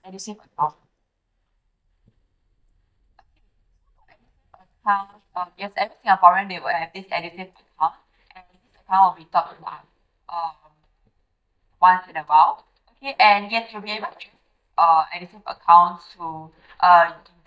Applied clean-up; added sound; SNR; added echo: neural mask model DeepFilterNet 3.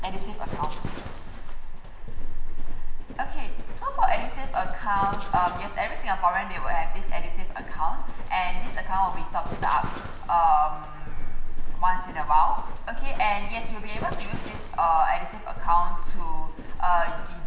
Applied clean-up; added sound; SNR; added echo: none; Livestock, farm animals, working animals; -5 dB; reverberation time 2.2 s.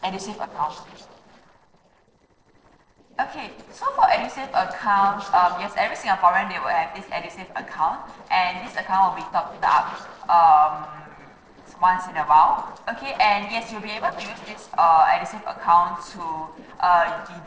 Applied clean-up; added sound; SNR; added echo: neural separator model SepFormer DNS4.